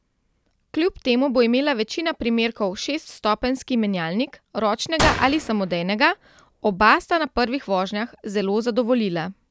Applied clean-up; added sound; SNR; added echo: none; Gunshot, gunfire; 8 dB; none.